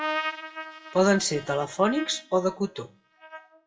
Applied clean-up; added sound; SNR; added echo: classical method WPE with log-MMSE.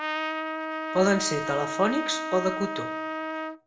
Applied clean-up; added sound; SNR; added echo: none; Trumpet; 3 dB; reverberation time 0.5 s.